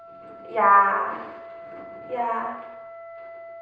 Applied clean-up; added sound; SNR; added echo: none; Wind instrument, woodwind instrument; 16 dB; reverberation time 0.9 s.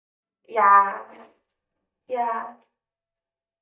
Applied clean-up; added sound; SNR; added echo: neural mask model DeepFilterNet 3.